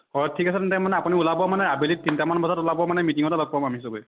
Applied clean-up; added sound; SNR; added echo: none; Piano + Clapping; 15 dB; none.